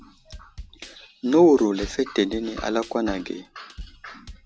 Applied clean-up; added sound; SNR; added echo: none; Drum kit; 19 dB; none.